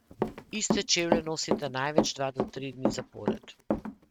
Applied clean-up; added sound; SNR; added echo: neural mask model RNNoise.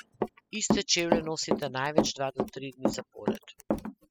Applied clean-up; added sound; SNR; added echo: classical method spectral subtraction.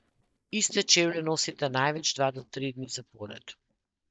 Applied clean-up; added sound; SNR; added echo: neural mask model DeepFilterNet 3.